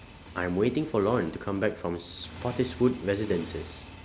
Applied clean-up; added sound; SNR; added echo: none; Motorcycle; 16 dB; none.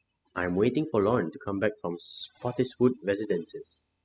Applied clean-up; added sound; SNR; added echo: classical method spectral subtraction.